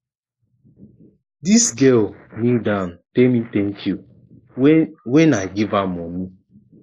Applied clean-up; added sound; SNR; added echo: neural mask model Resemble Enhance denoiser.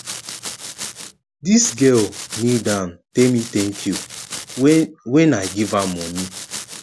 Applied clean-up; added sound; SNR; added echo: none; Domestic sounds, home sounds; 11 dB; none.